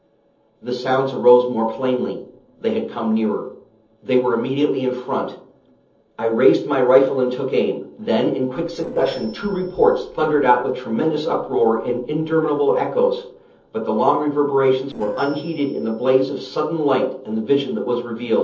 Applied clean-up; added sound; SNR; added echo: neural separator model SepFormer DNS4.